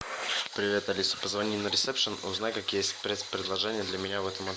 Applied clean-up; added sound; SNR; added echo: none; none; none; none.